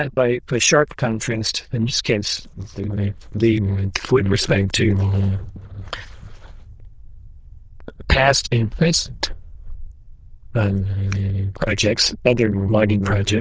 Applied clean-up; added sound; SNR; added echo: neural diffusion model UNIVERSE++.